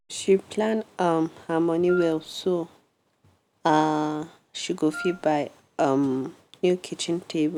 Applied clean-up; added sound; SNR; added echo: none; Wind instrument, woodwind instrument; 14 dB; none.